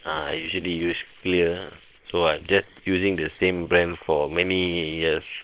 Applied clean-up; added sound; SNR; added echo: neural separator model SepFormer WHAM!.